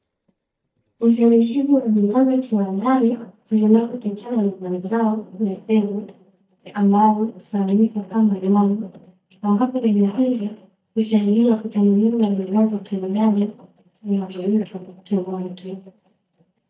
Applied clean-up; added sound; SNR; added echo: neural mask model DeepFilterNet 3.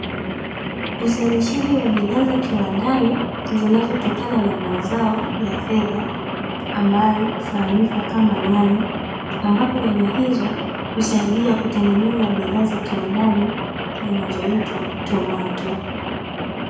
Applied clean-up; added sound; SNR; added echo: none; Rain; 5 dB; reverberation time 0.9 s.